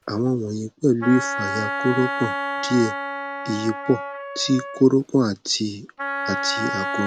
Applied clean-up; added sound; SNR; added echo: none; Wind instrument, woodwind instrument; 6 dB; none.